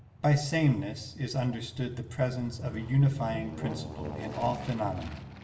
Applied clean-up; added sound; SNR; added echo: none; Aircraft; 12 dB; reverberation time 0.8 s.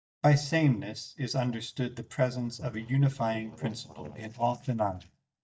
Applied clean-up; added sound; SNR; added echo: neural mask model DeepFilterNet 3.